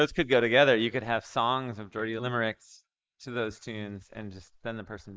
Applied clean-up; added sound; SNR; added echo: neural mask model Resemble Enhance denoiser.